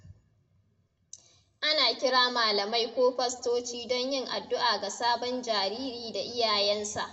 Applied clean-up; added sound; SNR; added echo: none; none; none; reverberation time 0.9 s.